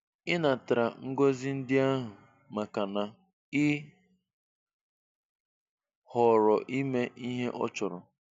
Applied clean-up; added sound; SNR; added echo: none; none; none; none.